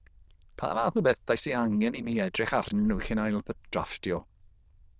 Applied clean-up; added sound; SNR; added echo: neural diffusion model UNIVERSE++.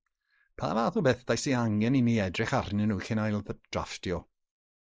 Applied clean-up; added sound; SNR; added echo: neural mask model Resemble Enhance denoiser.